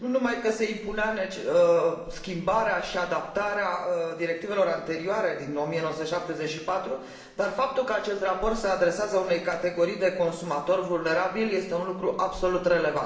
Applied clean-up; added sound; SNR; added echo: none; none; none; reverberation time 1.0 s.